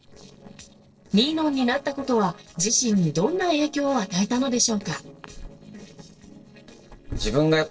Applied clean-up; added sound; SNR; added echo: neural separator model SepFormer DNS4.